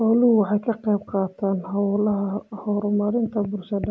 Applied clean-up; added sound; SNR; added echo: none; none; none; none.